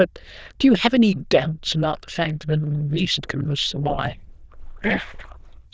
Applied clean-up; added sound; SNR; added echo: neural diffusion model UNIVERSE++.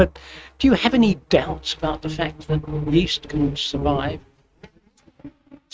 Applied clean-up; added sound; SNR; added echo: neural mask model RNNoise.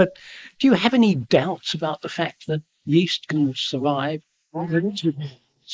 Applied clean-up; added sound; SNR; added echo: neural mask model Resemble Enhance denoiser.